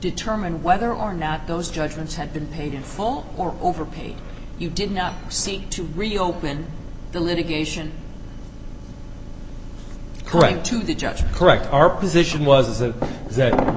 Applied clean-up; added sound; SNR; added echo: none; none; none; none.